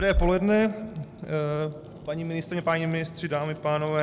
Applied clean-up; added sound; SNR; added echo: none; Fire; 20 dB; none.